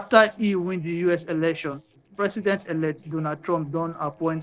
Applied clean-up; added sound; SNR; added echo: neural separator model SepFormer DNS4.